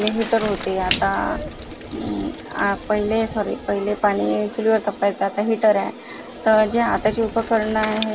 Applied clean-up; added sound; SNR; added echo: none; Splash, splatter + Bicycle; 13 dB; none.